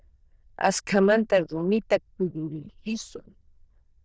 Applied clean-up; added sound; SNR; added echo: neural diffusion model UNIVERSE++.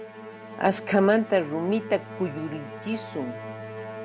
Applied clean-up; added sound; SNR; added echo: none; Musical instrument; 12 dB; none.